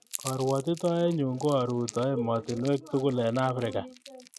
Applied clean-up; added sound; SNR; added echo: neural mask model RNNoise.